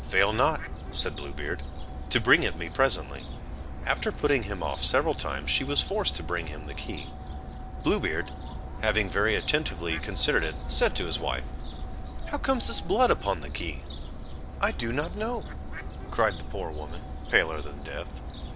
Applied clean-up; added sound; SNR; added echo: none; Fowl; 6 dB; none.